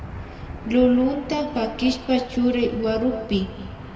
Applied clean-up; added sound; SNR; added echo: none; Engine / Aircraft; 13 dB; reverberation time 1.9 s.